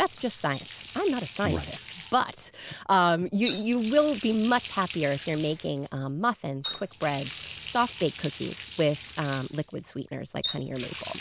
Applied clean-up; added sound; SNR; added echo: none; Water tap, faucet; 13 dB; none.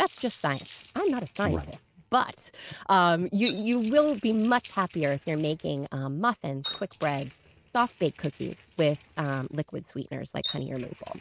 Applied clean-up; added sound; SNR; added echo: neural mask model RNNoise.